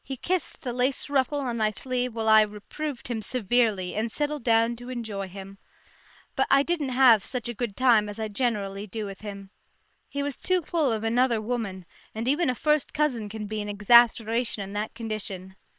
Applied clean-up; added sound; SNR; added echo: neural separator model SepFormer WHAM!.